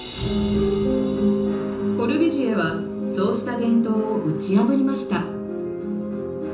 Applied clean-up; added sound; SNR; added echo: none; none; none; reverberation time 0.6 s.